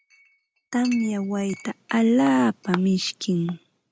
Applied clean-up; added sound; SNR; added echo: none; Chink, clink; 19 dB; none.